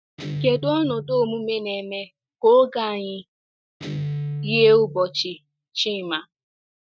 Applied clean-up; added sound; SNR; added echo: neural mask model RNNoise.